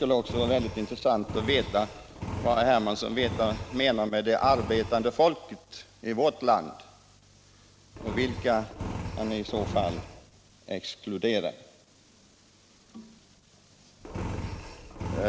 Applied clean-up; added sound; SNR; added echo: none; Engine; 10 dB; none.